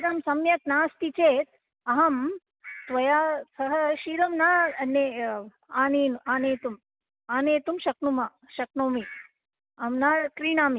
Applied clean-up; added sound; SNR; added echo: none; none; none; none.